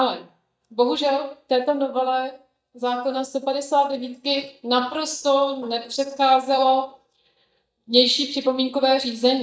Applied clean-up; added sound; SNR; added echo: neural mask model DeepFilterNet 3.